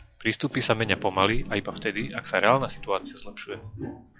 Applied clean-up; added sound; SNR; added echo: classical method log-MMSE.